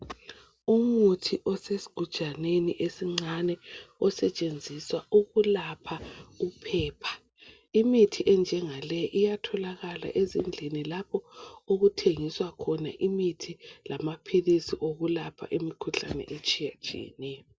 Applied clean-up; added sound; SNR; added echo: none; none; none; none.